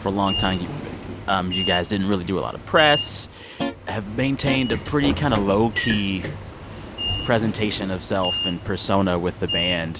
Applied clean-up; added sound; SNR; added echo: none; Sliding door / Train + Guitar; 6 dB; none.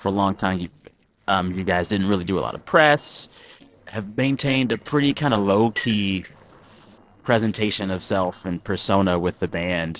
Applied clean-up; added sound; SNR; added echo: neural separator model SepFormer DNS4.